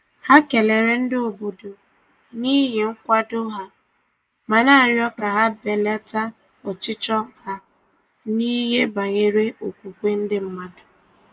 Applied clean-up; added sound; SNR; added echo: neural mask model Resemble Enhance denoiser.